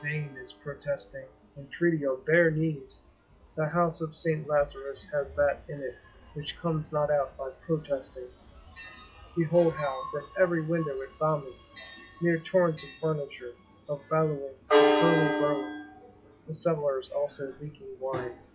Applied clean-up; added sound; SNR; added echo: classical method log-MMSE.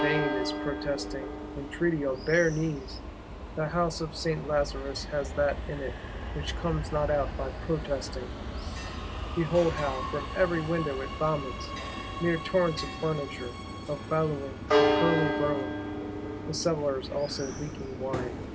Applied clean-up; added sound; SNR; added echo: none; Church bell + Subway, metro, underground; 3 dB; none.